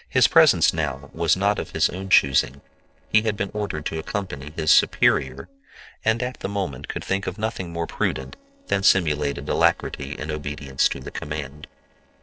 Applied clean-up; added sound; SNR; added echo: neural separator model SepFormer DNS4.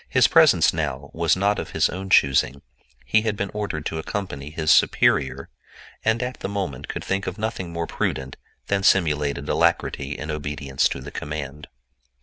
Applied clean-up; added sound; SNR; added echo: none; none; none; none.